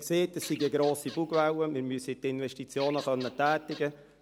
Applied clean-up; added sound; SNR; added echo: none; Bird vocalization, bird call, bird song / Fowl; 16 dB; none.